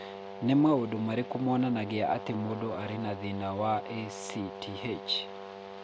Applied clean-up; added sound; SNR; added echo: none; Brass instrument; 11 dB; none.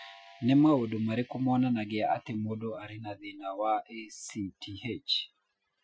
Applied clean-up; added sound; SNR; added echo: classical method Wiener filter.